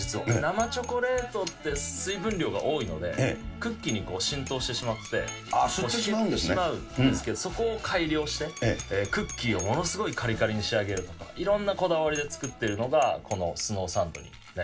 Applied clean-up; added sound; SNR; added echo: none; Bicycle bell; 19 dB; reverberation time 0.2 s.